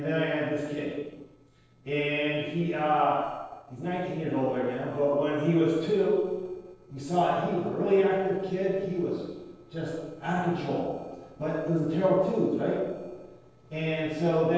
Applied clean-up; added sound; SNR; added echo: neural separator model SepFormer DNS4.